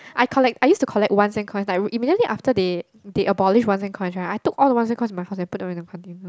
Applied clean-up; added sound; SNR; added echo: none; none; none; none.